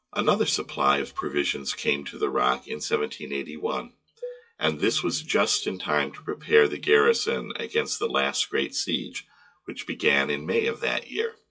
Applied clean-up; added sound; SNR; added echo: classical method WPE with log-MMSE.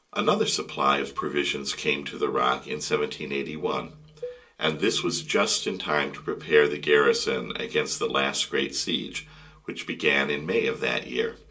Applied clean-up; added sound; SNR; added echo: none; Cowbell; 18 dB; reverberation time 0.2 s.